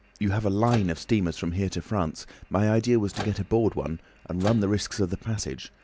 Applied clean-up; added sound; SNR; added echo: none; Microwave oven; 15 dB; none.